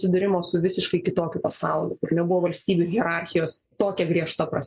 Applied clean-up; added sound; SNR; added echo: neural mask model Resemble Enhance denoiser.